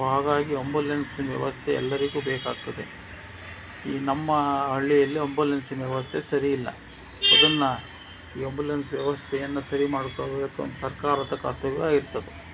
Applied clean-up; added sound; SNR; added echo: none; none; none; none.